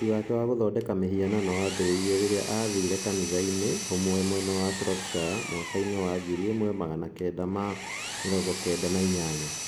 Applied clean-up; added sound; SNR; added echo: none; Power tool; 9 dB; none.